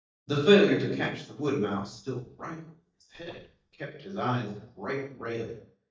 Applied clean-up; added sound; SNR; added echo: neural mask model DeepFilterNet 3.